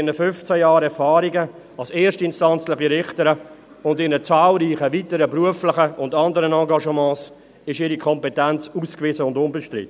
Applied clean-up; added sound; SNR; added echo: none; none; none; none.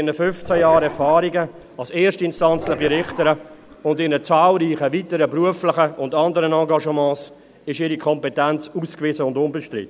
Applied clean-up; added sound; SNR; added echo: none; Dog; 12 dB; none.